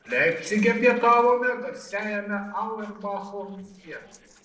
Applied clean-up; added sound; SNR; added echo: neural separator model SepFormer DNS4.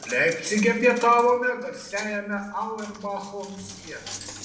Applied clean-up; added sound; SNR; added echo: none; Coin (dropping); 17 dB; reverberation time 0.7 s.